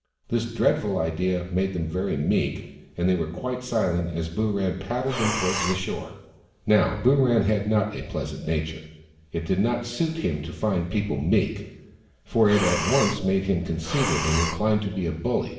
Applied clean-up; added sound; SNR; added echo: none; Breathing; 5 dB; reverberation time 0.9 s.